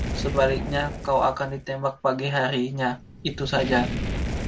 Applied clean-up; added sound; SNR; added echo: none; Fire; 6 dB; none.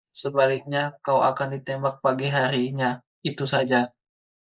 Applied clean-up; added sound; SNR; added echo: neural mask model Resemble Enhance denoiser.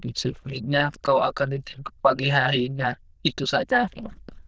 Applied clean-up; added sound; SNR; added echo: neural diffusion model UNIVERSE++.